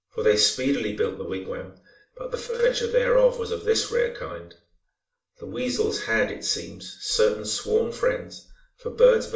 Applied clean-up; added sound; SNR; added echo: none; none; none; reverberation time 0.4 s.